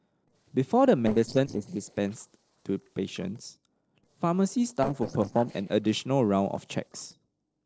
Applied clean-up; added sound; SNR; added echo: neural separator model SepFormer DNS4.